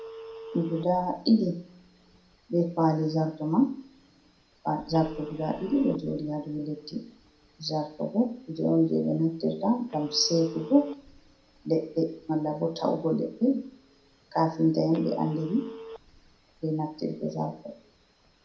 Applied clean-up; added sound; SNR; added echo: none; Telephone; 19 dB; reverberation time 0.5 s.